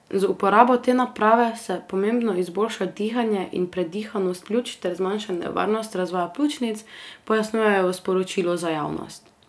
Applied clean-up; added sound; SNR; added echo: none; none; none; none.